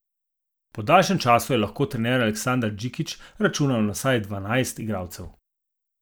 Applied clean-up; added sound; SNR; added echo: none; none; none; none.